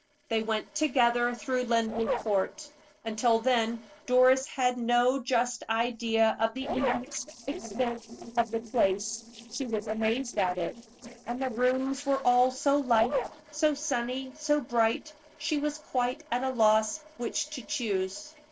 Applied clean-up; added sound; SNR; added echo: neural separator model SepFormer DNS4.